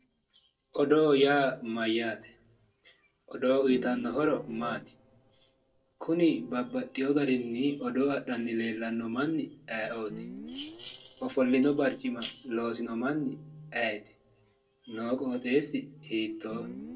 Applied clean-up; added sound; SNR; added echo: neural separator model SepFormer DNS4.